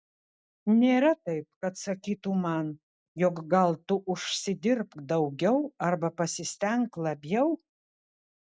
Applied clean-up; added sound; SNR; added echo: none; none; none; none.